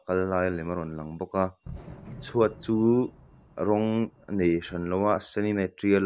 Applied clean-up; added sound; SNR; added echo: none; Fireworks; 19 dB; none.